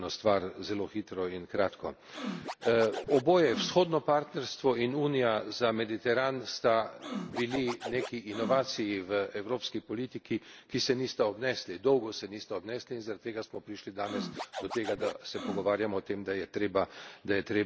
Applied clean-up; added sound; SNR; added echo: none; Scratching (performance technique); 10 dB; none.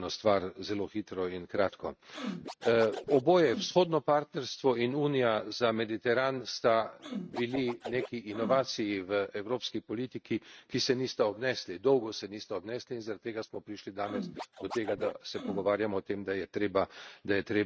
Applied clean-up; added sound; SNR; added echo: neural mask model RNNoise.